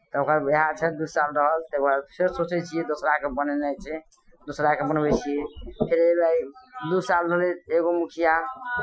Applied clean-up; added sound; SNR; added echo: classical method Wiener filter.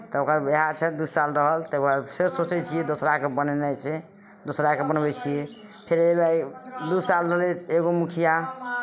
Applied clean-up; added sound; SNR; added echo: none; none; none; none.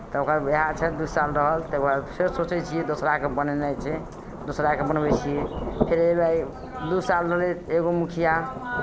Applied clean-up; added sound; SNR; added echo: none; Rain / Thunderstorm; 9 dB; none.